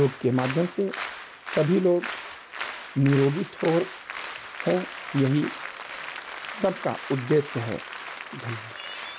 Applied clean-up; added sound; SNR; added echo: none; Applause; 10 dB; none.